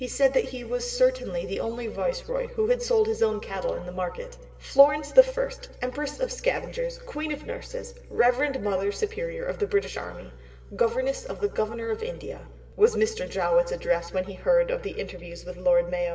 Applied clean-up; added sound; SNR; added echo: none; none; none; reverberation time 2.9 s.